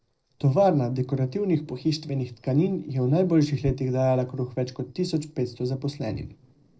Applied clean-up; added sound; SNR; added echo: neural separator model SepFormer DNS4.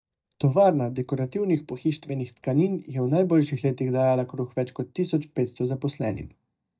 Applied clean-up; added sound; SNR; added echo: neural mask model DeepFilterNet 3.